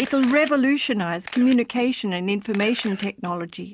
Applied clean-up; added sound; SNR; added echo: none; Camera; 18 dB; none.